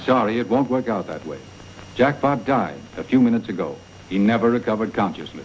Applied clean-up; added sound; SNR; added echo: none; none; none; none.